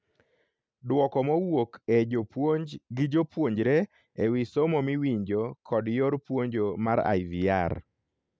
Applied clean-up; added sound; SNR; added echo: none; none; none; none.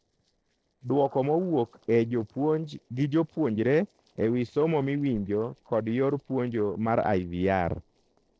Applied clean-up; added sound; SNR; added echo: neural separator model SepFormer DNS4.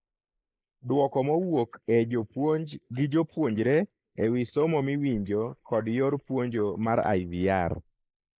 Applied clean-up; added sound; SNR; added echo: neural mask model Resemble Enhance denoiser.